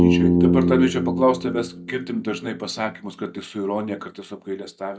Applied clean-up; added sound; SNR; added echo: neural mask model DeepFilterNet 3.